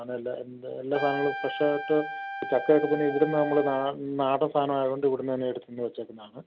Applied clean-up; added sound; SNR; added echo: none; Trumpet; 8 dB; none.